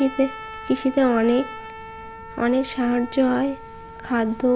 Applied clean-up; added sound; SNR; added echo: none; Trumpet; 15 dB; none.